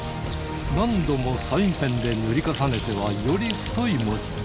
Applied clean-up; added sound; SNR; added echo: none; Bird; 10 dB; none.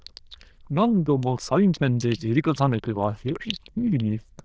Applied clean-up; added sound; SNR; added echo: neural diffusion model UNIVERSE++.